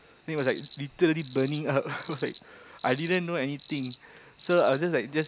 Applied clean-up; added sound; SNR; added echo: none; Cricket; -3 dB; none.